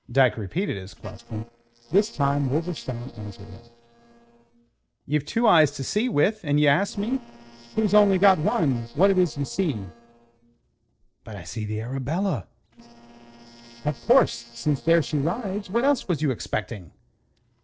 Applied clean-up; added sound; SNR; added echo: neural separator model SepFormer DNS4.